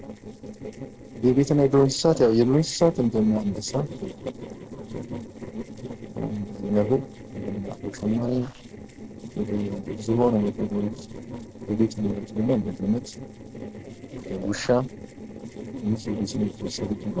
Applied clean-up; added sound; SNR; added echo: neural separator model SepFormer DNS4.